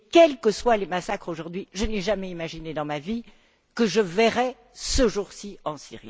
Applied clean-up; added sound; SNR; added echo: none; none; none; none.